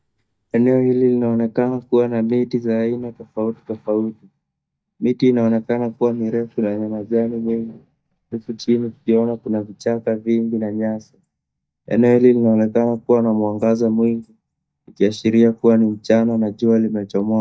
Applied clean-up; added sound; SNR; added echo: neural mask model DeepFilterNet 3.